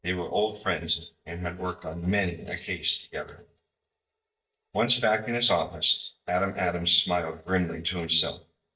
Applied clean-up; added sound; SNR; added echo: neural mask model DeepFilterNet 3.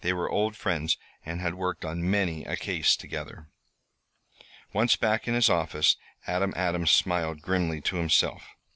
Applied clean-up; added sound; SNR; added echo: none; none; none; none.